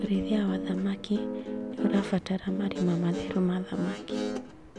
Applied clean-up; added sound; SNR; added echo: none; Guitar; 5 dB; none.